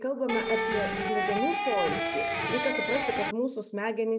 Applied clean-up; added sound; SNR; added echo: none; Electric guitar; -1 dB; none.